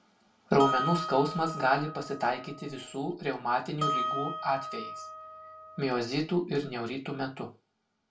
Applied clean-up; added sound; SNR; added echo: none; Harp; 5 dB; reverberation time 0.2 s.